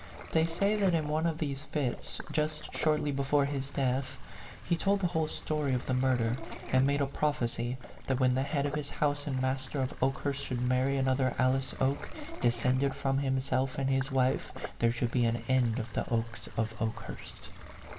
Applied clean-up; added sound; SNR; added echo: none; Sink (filling or washing); 16 dB; reverberation time 0.7 s.